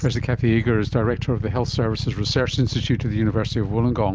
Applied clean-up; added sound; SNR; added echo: none; Idling / Motorcycle; 5 dB; none.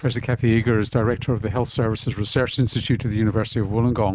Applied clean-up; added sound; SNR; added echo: neural mask model RNNoise.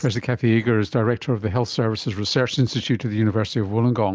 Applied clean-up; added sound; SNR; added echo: none; none; none; none.